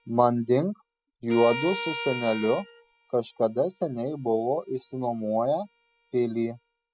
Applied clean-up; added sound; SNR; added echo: classical method spectral subtraction.